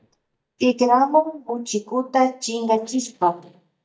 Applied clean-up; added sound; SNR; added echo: neural mask model DeepFilterNet 3.